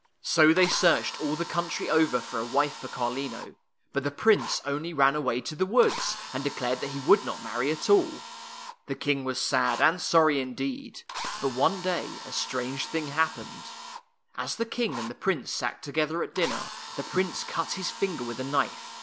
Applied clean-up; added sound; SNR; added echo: none; Drill; 13 dB; none.